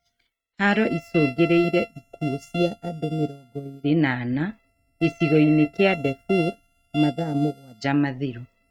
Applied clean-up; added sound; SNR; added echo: neural mask model RNNoise.